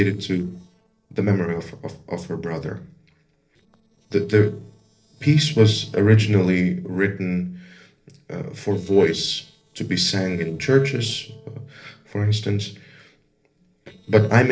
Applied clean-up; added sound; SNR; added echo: neural separator model SepFormer DNS4.